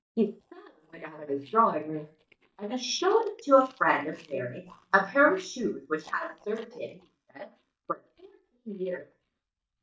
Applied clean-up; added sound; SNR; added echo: neural mask model DeepFilterNet 3.